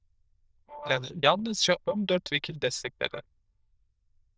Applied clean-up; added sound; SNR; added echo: neural diffusion model UNIVERSE++.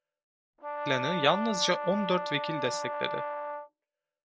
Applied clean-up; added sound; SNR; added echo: none; Brass instrument; 3 dB; none.